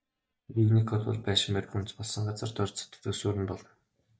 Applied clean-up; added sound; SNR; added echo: neural mask model DeepFilterNet 3.